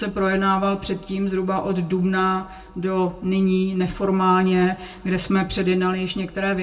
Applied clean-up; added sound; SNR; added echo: none; none; none; reverberation time 0.2 s.